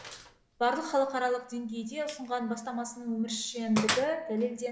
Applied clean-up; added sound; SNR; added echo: none; Gunshot, gunfire; 10 dB; none.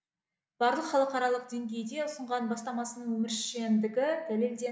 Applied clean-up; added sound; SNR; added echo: none; none; none; none.